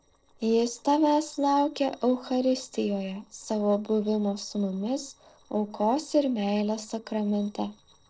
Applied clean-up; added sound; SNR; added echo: neural separator model SepFormer DNS4.